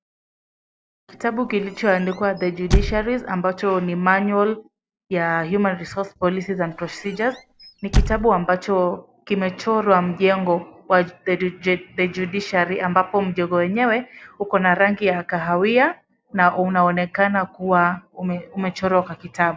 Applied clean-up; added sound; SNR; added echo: none; Squeak / Slam; 5 dB; none.